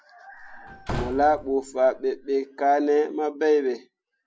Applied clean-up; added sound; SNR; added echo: none; Slam / Wood; 12 dB; none.